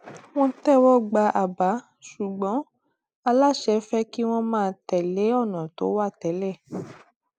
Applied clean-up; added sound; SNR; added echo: none; none; none; none.